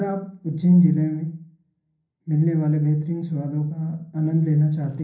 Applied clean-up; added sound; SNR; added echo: none; none; none; reverberation time 0.6 s.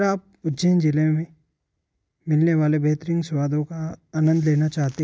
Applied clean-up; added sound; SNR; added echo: none; none; none; none.